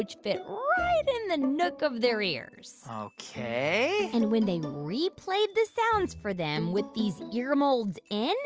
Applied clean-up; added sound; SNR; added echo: none; none; none; none.